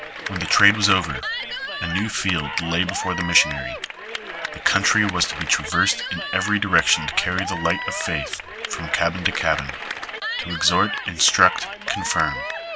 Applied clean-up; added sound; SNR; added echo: none; Cheering / Clapping; 7 dB; none.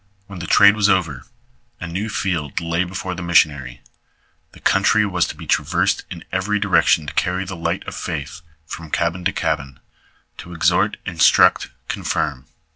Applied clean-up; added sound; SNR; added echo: none; none; none; none.